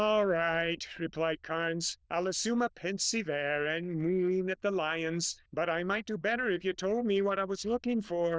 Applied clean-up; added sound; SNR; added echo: neural diffusion model UNIVERSE++.